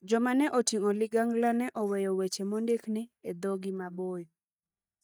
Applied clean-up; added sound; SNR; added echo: neural mask model DeepFilterNet 3.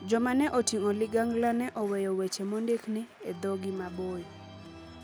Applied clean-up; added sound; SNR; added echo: none; Organ; 18 dB; none.